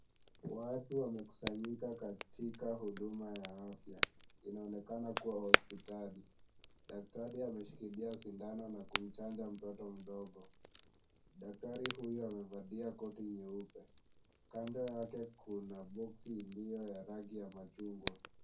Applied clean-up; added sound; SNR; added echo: none; Crackle; -1 dB; reverberation time 0.3 s.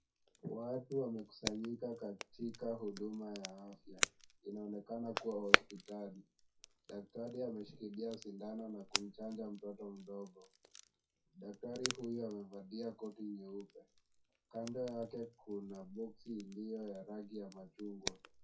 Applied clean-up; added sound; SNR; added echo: classical method WPE with log-MMSE.